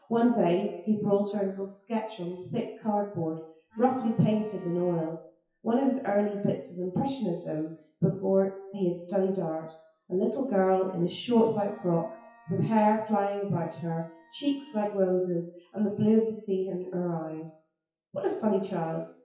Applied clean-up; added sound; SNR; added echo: classical method WPE with log-MMSE.